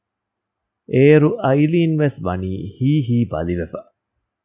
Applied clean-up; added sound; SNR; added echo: none; none; none; none.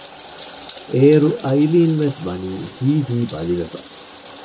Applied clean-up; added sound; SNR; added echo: none; Bathtub (filling or washing); 9 dB; reverberation time 0.2 s.